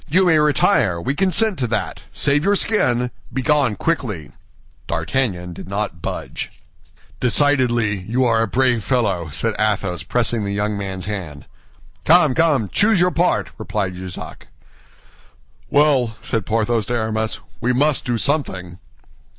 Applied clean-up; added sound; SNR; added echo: none; none; none; none.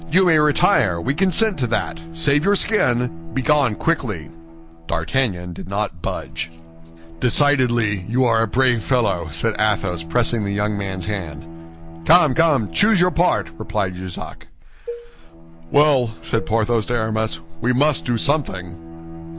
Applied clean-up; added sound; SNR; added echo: none; Dishes, pots, and pans + Bowed string instrument; 16 dB; none.